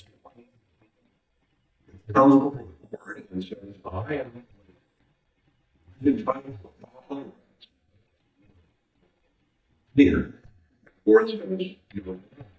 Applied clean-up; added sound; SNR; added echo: neural mask model DeepFilterNet 3.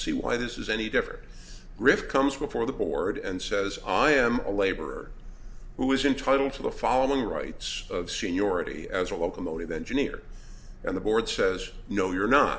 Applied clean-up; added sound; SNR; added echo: none; none; none; none.